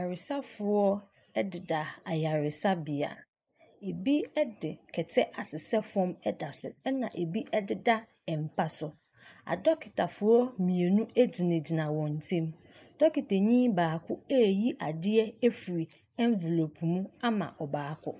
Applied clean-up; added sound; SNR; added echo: neural mask model Resemble Enhance denoiser.